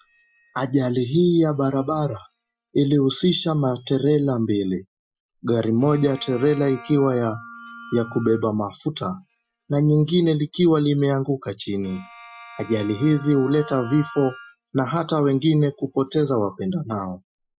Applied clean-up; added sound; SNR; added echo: classical method Wiener filter.